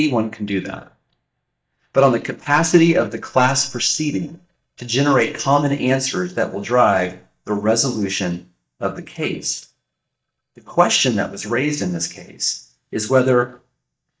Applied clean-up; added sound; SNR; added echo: neural mask model DeepFilterNet 3.